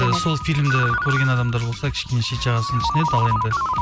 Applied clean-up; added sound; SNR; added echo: none; Ringtone; 4 dB; none.